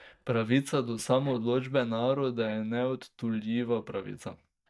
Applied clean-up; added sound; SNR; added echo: neural mask model DeepFilterNet 3.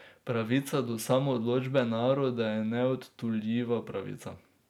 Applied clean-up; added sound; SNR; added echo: none; none; none; none.